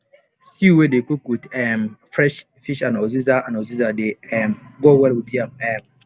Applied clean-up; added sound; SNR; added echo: none; none; none; none.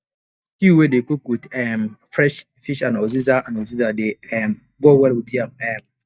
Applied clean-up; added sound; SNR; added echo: neural mask model DeepFilterNet 3.